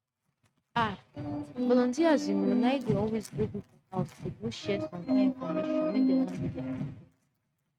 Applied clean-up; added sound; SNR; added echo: neural mask model RNNoise.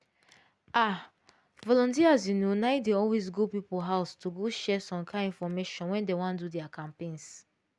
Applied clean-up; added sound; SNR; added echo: none; none; none; none.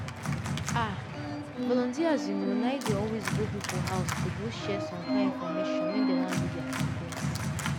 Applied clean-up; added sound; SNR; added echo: none; Organ; -4 dB; none.